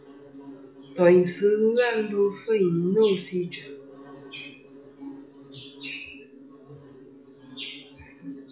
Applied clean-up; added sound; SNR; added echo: classical method log-MMSE.